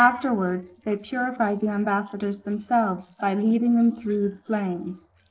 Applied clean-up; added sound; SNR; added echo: neural separator model SepFormer DNS4.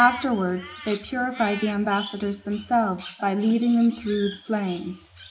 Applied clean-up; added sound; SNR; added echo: none; Crow; 17 dB; reverberation time 0.3 s.